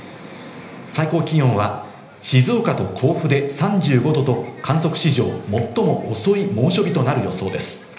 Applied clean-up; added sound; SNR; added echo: none; none; none; reverberation time 1.0 s.